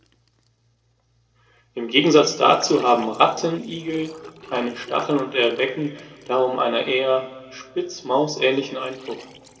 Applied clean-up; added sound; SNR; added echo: neural separator model SepFormer DNS4.